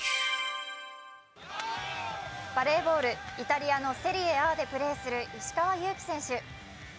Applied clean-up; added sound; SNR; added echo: none; none; none; none.